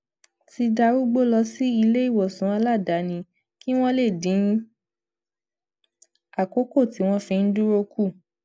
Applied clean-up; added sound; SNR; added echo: none; none; none; none.